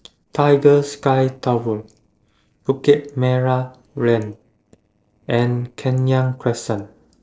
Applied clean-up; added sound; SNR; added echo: neural separator model SepFormer DNS4.